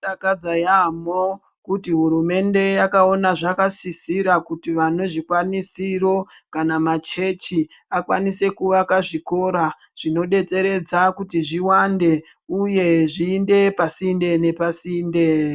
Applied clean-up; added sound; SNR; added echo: none; none; none; none.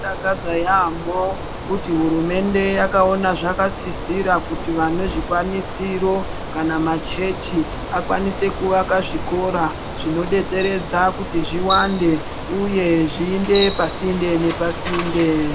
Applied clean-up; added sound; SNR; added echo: none; Bicycle; 7 dB; none.